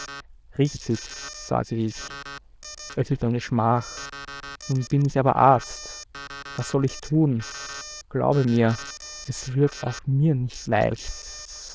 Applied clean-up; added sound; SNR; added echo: neural diffusion model UNIVERSE++.